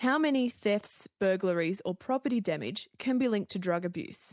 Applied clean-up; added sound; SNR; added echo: none; none; none; none.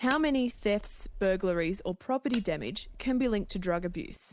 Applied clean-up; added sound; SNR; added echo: none; Cutlery, silverware; 14 dB; none.